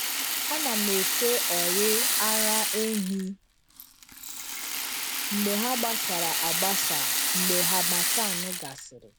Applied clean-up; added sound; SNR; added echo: none; Rattle (instrument); -5 dB; none.